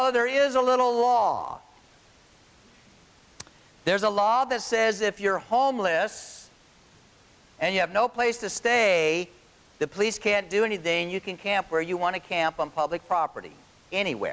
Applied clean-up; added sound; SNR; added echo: none; none; none; none.